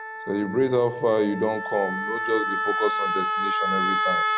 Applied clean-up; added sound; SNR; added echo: none; Wind instrument, woodwind instrument; 1 dB; none.